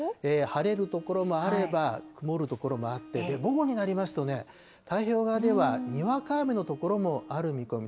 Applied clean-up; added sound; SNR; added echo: none; Bowed string instrument; 19 dB; none.